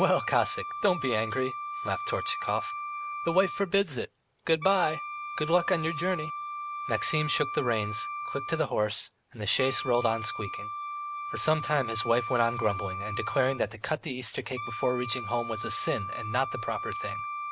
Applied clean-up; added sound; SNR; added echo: none; Wind instrument, woodwind instrument; 6 dB; none.